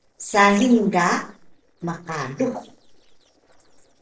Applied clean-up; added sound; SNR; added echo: neural separator model SepFormer DNS4.